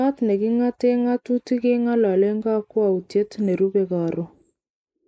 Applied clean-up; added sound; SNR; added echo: neural mask model Resemble Enhance denoiser.